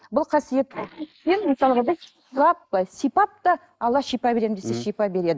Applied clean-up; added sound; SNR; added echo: neural mask model Resemble Enhance denoiser.